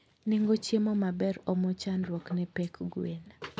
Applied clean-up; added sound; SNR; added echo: none; none; none; none.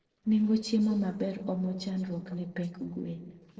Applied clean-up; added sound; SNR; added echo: neural separator model SepFormer DNS4.